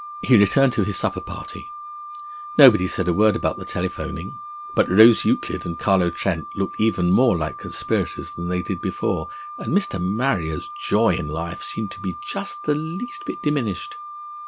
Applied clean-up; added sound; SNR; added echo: none; Wind instrument, woodwind instrument; 13 dB; none.